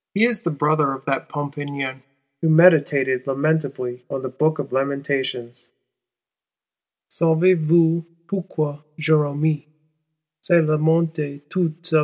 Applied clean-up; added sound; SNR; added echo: none; none; none; none.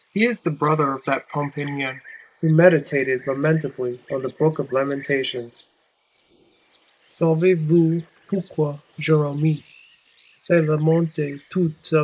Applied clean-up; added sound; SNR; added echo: neural mask model Resemble Enhance denoiser.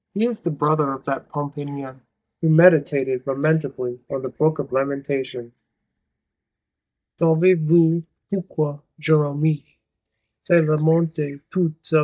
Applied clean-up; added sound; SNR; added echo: neural mask model DeepFilterNet 3.